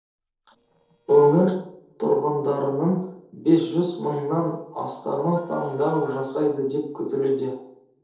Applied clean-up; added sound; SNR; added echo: neural separator model SepFormer DNS4.